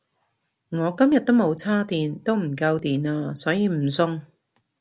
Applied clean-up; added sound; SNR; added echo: none; none; none; none.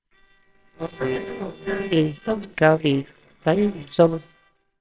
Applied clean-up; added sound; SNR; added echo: neural separator model SepFormer WHAMR!.